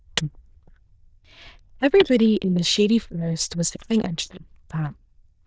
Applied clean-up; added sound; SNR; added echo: neural diffusion model UNIVERSE++.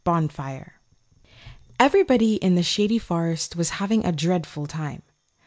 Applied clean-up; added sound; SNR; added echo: none; none; none; none.